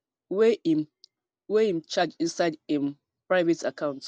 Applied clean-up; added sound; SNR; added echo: none; none; none; none.